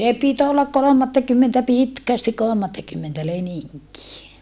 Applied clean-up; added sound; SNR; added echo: none; none; none; none.